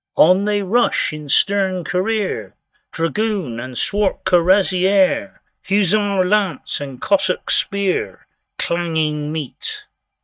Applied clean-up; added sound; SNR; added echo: neural mask model DeepFilterNet 3.